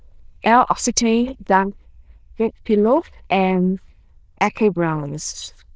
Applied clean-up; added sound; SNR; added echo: neural diffusion model UNIVERSE++.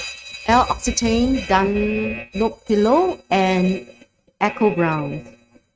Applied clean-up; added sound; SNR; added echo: neural mask model RNNoise.